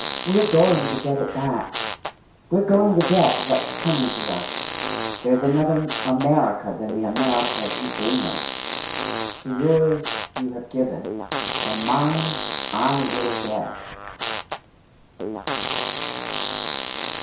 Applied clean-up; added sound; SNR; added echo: none; Fart; 6 dB; reverberation time 0.6 s.